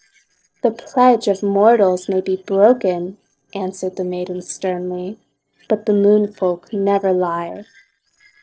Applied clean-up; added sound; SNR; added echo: neural separator model SepFormer DNS4.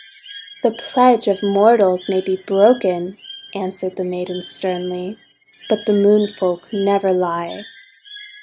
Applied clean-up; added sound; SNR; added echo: none; Bird; 19 dB; none.